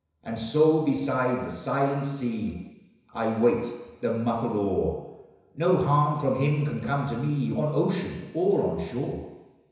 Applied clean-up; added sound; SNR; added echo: none; none; none; reverberation time 1.0 s.